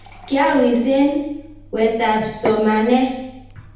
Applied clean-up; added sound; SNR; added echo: none; Fill (with liquid) / Glass / Water; 16 dB; reverberation time 0.8 s.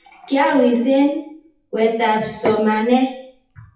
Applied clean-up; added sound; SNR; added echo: classical method WPE with log-MMSE.